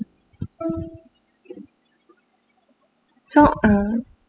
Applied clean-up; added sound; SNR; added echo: classical method spectral subtraction.